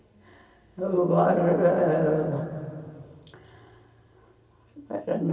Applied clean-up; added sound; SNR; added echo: none; none; none; reverberation time 2.5 s.